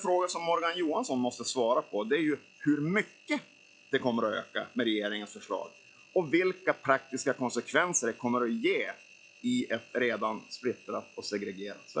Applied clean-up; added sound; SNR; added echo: classical method log-MMSE.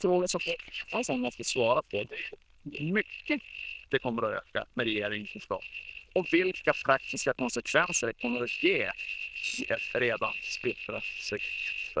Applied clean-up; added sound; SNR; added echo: neural diffusion model UNIVERSE++.